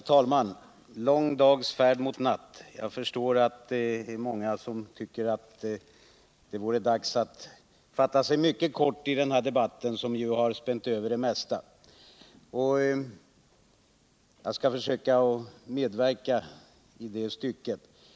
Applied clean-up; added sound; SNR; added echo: none; none; none; none.